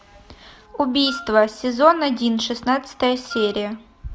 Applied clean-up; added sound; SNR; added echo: none; Wind instrument, woodwind instrument; 15 dB; none.